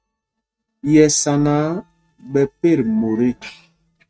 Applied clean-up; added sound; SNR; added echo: neural mask model RNNoise.